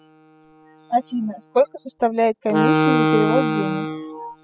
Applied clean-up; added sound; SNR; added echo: classical method spectral subtraction.